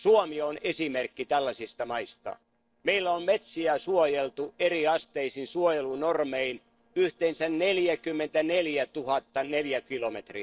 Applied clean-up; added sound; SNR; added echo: neural separator model SepFormer DNS4.